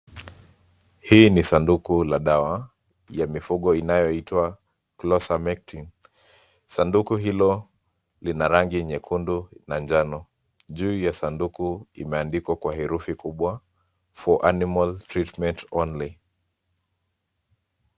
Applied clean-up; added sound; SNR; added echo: none; none; none; none.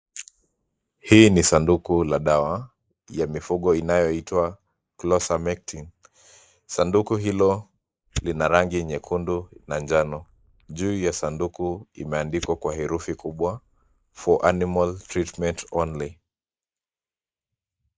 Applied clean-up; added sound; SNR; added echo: neural mask model Resemble Enhance denoiser.